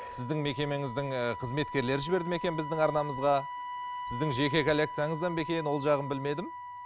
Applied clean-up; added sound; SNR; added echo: none; Wind instrument, woodwind instrument; 9 dB; none.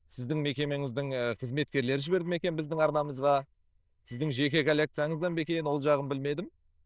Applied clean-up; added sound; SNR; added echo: neural diffusion model UNIVERSE++.